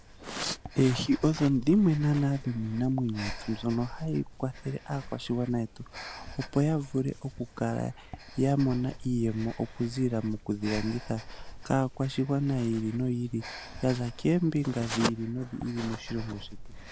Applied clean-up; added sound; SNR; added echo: none; Breathing; 14 dB; none.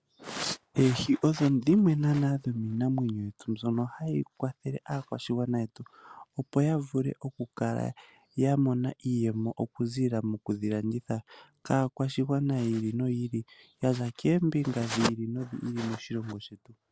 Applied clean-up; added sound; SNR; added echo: none; none; none; none.